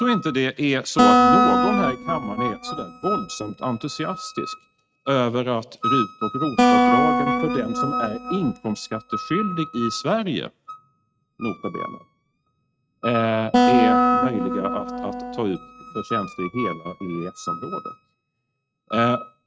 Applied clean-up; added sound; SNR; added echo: neural mask model RNNoise.